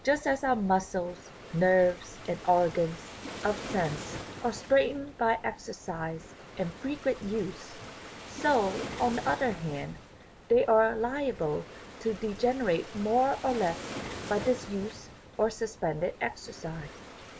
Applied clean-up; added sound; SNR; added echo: none; Waves, surf; 14 dB; none.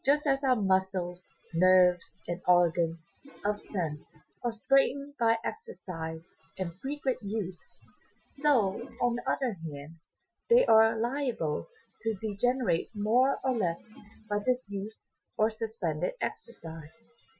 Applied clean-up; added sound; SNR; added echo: classical method Wiener filter.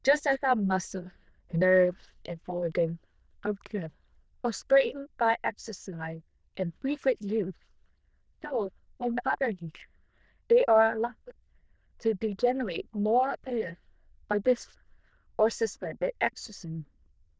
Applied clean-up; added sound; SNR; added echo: neural diffusion model UNIVERSE++.